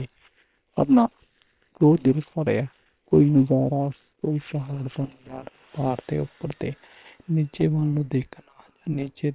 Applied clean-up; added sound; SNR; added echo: neural separator model SepFormer WHAM!.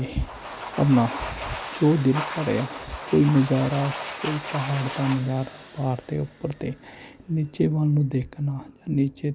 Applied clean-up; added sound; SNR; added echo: none; Domestic sounds, home sounds; 12 dB; none.